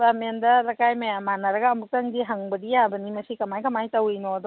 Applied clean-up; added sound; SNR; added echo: none; none; none; none.